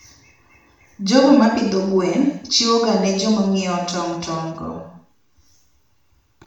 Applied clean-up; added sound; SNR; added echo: none; none; none; reverberation time 0.7 s.